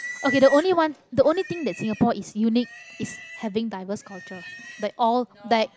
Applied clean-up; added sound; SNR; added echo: none; Livestock, farm animals, working animals; 15 dB; none.